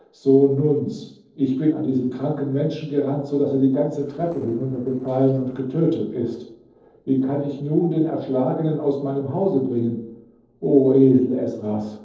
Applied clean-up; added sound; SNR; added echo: neural separator model SepFormer DNS4.